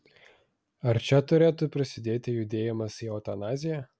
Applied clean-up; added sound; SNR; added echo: none; none; none; none.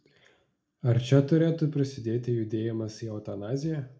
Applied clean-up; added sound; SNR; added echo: none; none; none; reverberation time 0.4 s.